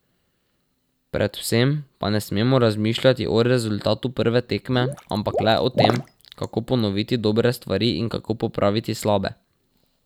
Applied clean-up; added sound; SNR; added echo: none; Water / Liquid; 7 dB; none.